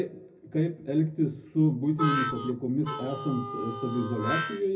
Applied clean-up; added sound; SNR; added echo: none; Harmonica; 5 dB; reverberation time 0.4 s.